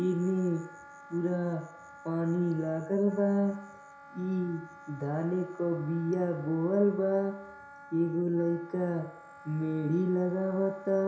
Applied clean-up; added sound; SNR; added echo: none; Wind instrument, woodwind instrument; 20 dB; reverberation time 0.7 s.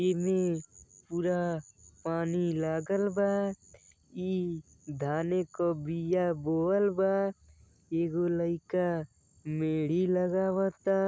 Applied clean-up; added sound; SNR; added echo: none; none; none; none.